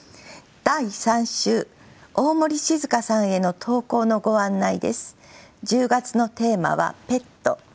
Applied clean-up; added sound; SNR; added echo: none; none; none; none.